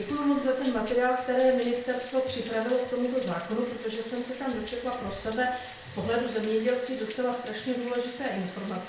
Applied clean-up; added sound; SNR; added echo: none; Bathtub (filling or washing); 14 dB; reverberation time 0.5 s.